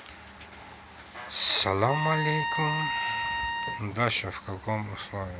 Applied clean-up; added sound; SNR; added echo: none; Trumpet; 1 dB; none.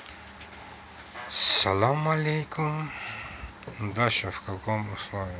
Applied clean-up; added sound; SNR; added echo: none; none; none; none.